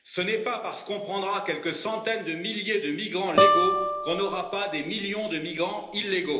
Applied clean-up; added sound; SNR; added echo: none; Guitar; -2 dB; reverberation time 1.0 s.